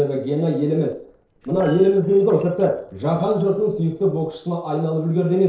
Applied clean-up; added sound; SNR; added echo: neural separator model SepFormer DNS4.